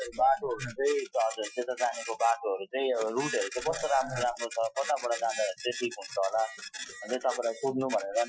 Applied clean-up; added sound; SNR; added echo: classical method Wiener filter.